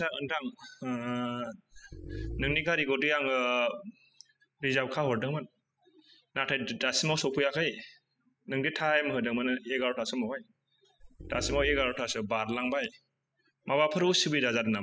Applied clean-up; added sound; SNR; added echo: classical method spectral subtraction.